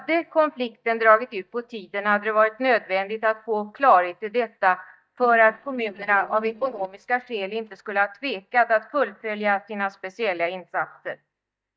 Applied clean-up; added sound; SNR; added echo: neural mask model DeepFilterNet 3.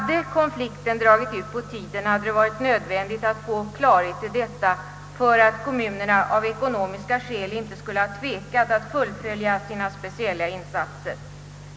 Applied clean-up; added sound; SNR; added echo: none; none; none; none.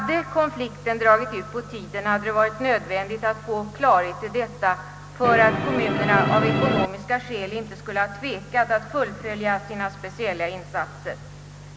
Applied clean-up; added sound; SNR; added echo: none; Musical instrument; -1 dB; none.